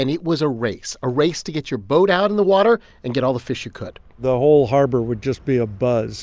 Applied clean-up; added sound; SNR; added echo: none; none; none; none.